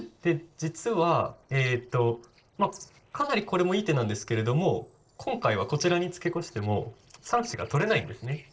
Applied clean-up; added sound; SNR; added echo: neural separator model SepFormer DNS4.